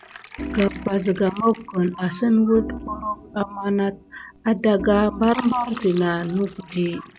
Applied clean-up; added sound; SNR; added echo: none; Organ + Fill (with liquid); 14 dB; none.